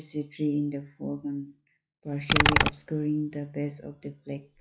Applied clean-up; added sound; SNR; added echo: classical method log-MMSE.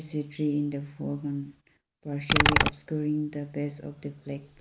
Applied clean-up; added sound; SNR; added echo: none; Computer keyboard; -5 dB; none.